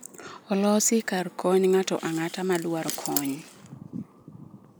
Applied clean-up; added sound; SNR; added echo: none; none; none; none.